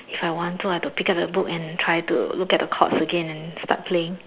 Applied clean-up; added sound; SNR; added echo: none; none; none; none.